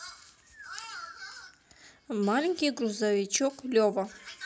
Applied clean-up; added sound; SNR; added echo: none; none; none; none.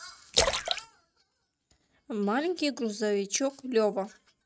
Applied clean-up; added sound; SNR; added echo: neural mask model RNNoise.